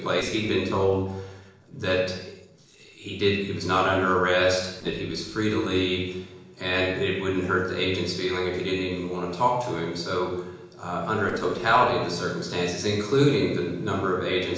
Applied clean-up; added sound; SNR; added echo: neural separator model SepFormer DNS4.